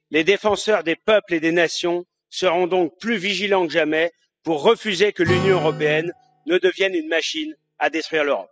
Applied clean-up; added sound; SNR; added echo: classical method spectral subtraction.